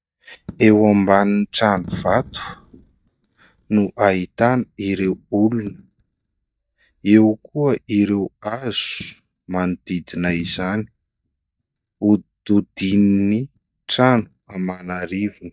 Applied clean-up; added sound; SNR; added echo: neural mask model DeepFilterNet 3.